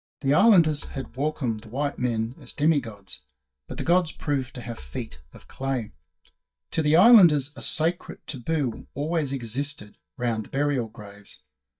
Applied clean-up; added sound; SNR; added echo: neural mask model DeepFilterNet 3.